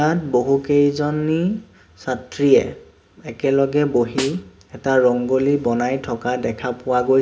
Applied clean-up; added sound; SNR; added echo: none; Snare drum; 14 dB; reverberation time 0.3 s.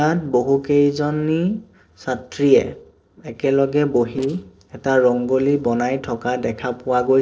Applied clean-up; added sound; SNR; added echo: neural separator model SepFormer DNS4.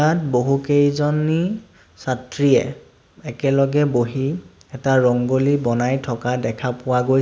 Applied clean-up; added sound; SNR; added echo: none; none; none; none.